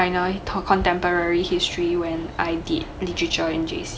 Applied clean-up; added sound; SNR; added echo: none; none; none; none.